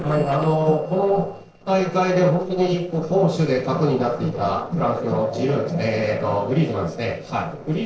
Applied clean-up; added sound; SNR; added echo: neural separator model SepFormer DNS4.